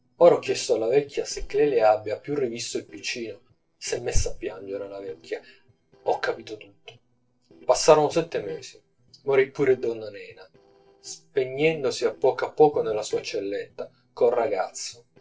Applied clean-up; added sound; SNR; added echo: neural separator model SepFormer DNS4.